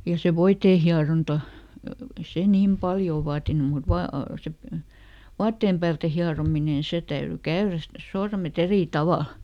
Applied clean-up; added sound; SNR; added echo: none; none; none; none.